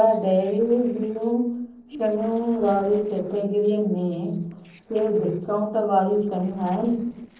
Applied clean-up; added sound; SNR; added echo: neural separator model SepFormer DNS4.